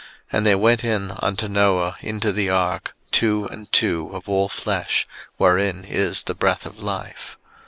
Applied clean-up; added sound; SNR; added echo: neural mask model Resemble Enhance denoiser.